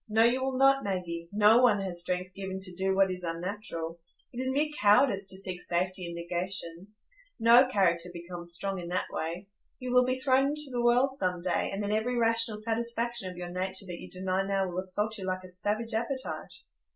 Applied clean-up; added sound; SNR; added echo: none; none; none; none.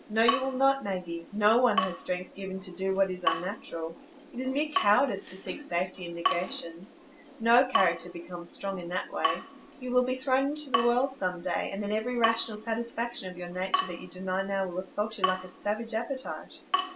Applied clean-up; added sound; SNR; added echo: none; Drip / Water tap, faucet; 6 dB; none.